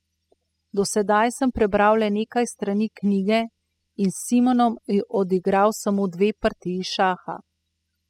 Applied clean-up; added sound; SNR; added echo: classical method spectral subtraction.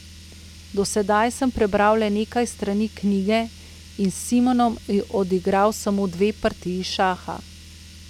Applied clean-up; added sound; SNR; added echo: none; Car; 19 dB; none.